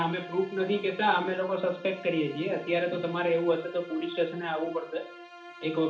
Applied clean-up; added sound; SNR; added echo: none; Bowed string instrument; 16 dB; reverberation time 0.4 s.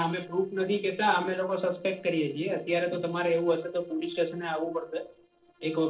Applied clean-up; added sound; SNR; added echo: neural separator model SepFormer DNS4.